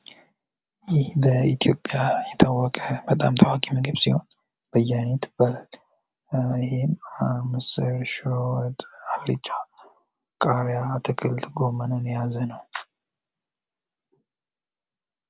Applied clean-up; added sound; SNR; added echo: none; none; none; none.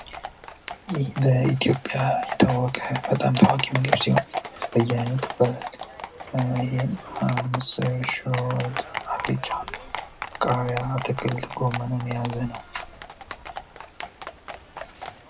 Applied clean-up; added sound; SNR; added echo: none; Livestock, farm animals, working animals; 8 dB; reverberation time 0.2 s.